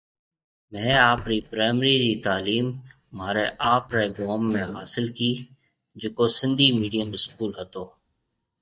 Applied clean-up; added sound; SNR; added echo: neural mask model DeepFilterNet 3.